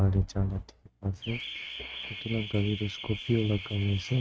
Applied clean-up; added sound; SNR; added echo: neural mask model RNNoise.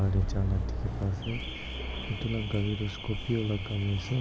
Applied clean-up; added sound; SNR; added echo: none; Alarm / Car; 4 dB; none.